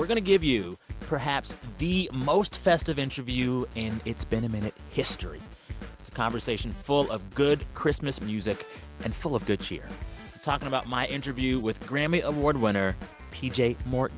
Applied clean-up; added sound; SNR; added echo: none; none; none; none.